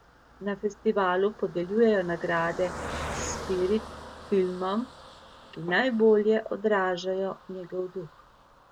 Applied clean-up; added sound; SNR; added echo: none; Car passing by; 14 dB; none.